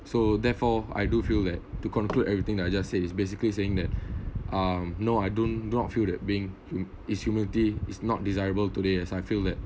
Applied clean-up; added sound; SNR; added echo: none; none; none; none.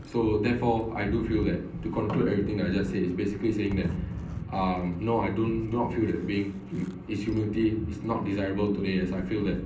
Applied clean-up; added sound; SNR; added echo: none; Zipper (clothing); 20 dB; reverberation time 0.6 s.